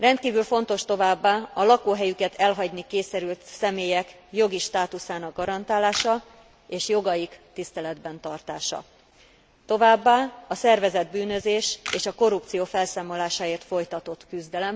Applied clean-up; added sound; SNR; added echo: none; Camera; 14 dB; none.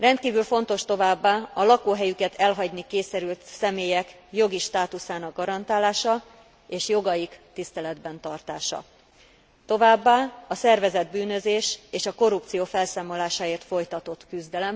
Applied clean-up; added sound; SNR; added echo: none; none; none; none.